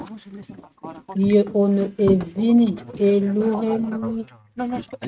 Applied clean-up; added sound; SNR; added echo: neural mask model RNNoise.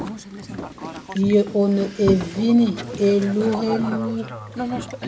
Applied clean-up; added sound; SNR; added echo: none; Boat, Water vehicle; 9 dB; none.